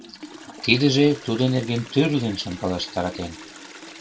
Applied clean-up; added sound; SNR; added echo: none; Toilet flush; 17 dB; reverberation time 0.2 s.